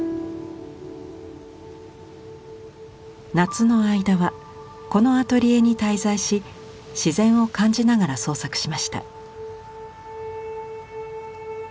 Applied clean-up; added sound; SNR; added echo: none; none; none; none.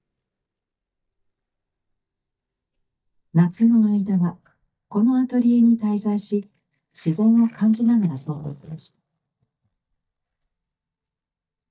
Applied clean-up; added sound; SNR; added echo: neural mask model DeepFilterNet 3.